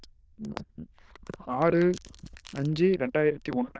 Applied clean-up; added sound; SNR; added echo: neural diffusion model UNIVERSE++.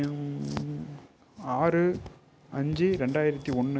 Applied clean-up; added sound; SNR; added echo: none; none; none; none.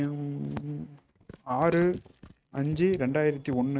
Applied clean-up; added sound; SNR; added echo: neural mask model RNNoise.